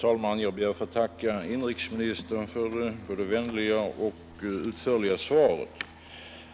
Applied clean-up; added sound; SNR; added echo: none; Fixed-wing aircraft, airplane; 19 dB; none.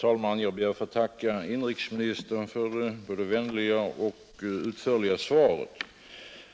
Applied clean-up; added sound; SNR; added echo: none; none; none; none.